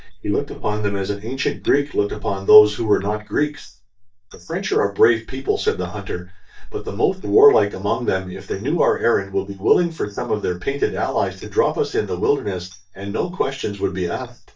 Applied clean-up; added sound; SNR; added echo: neural mask model DeepFilterNet 3.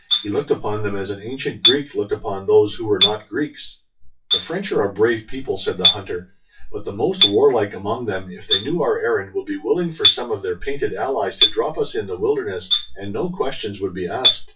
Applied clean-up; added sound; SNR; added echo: classical method WPE with log-MMSE.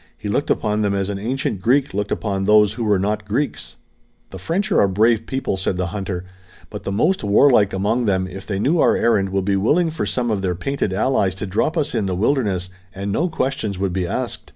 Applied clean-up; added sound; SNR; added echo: none; none; none; none.